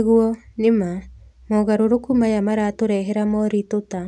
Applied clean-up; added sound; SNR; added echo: none; none; none; none.